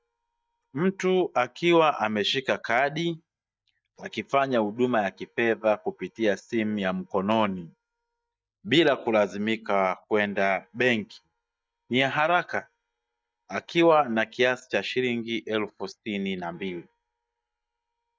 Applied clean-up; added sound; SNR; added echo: neural mask model DeepFilterNet 3.